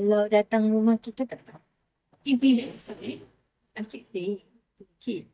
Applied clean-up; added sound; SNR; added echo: neural mask model DeepFilterNet 3.